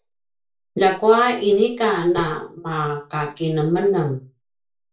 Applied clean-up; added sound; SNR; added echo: none; none; none; reverberation time 0.3 s.